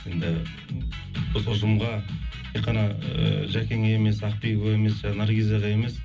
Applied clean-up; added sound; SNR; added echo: none; none; none; reverberation time 0.4 s.